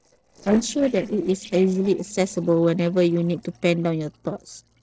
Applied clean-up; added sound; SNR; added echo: neural separator model SepFormer DNS4.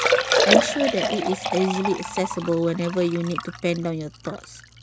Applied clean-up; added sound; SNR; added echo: none; Liquid; -1 dB; none.